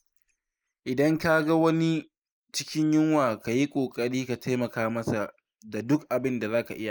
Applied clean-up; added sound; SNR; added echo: neural mask model Resemble Enhance denoiser.